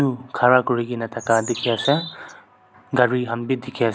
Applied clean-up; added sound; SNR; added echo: none; Bird; 10 dB; none.